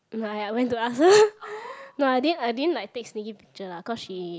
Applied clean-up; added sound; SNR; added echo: none; none; none; none.